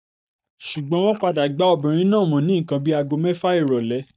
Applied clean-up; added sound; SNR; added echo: neural mask model DeepFilterNet 3.